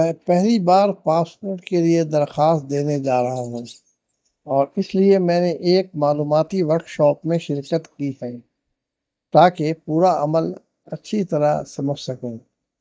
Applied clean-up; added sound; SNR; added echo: neural mask model DeepFilterNet 3.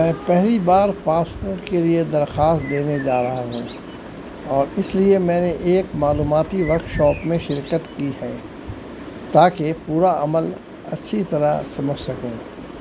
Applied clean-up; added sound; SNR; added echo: none; Bird; 19 dB; none.